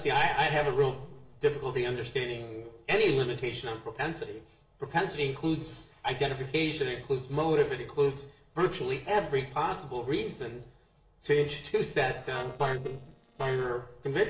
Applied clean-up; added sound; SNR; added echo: neural separator model SepFormer DNS4.